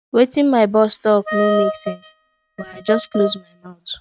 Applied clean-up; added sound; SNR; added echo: neural mask model RNNoise.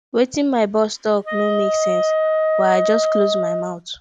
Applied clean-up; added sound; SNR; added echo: none; Wind instrument, woodwind instrument; -1 dB; none.